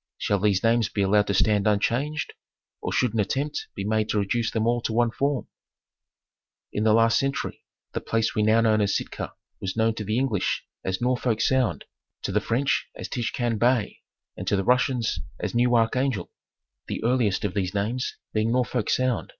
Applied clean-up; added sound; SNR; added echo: none; none; none; none.